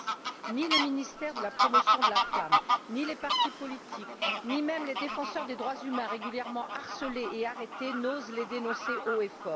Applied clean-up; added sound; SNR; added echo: none; Fowl; -3 dB; none.